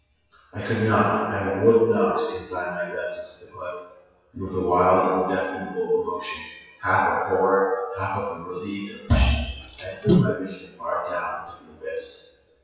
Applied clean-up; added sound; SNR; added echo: classical method WPE with log-MMSE.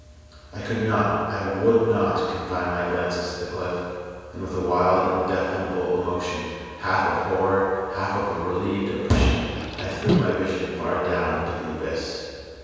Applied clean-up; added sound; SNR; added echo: none; Liquid; 2 dB; reverberation time 1.9 s.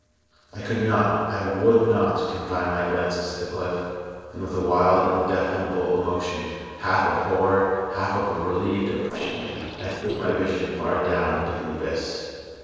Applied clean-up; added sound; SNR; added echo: neural separator model SepFormer DNS4.